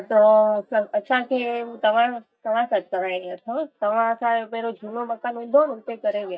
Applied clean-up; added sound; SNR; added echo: neural mask model DeepFilterNet 3.